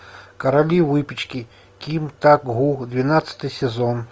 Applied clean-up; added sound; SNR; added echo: none; none; none; none.